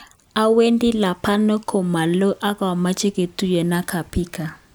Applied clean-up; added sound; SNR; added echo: none; none; none; none.